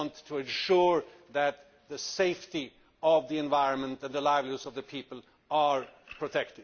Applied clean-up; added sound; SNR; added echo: none; none; none; none.